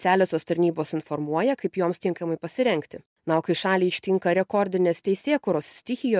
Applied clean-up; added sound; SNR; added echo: none; none; none; none.